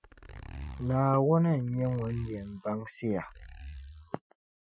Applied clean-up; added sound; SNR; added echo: classical method Wiener filter.